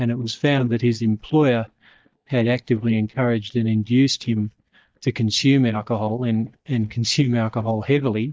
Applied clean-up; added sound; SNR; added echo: neural mask model DeepFilterNet 3.